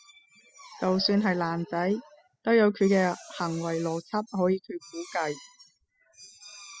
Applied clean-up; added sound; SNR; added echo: classical method spectral subtraction.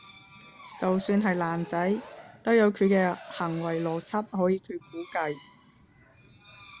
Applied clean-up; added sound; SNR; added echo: none; Drill; 17 dB; none.